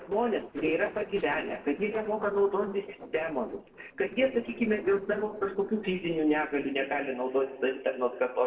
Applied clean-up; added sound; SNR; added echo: neural separator model SepFormer DNS4.